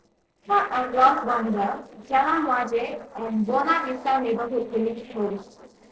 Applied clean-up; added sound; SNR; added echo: neural separator model SepFormer DNS4.